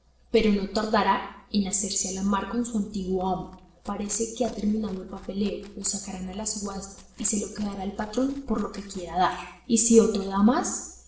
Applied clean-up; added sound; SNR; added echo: neural separator model SepFormer DNS4.